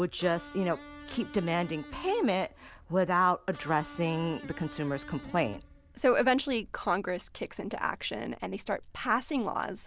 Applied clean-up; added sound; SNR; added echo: none; Electric guitar; 17 dB; none.